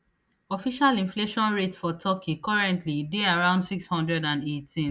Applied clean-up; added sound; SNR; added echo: none; none; none; none.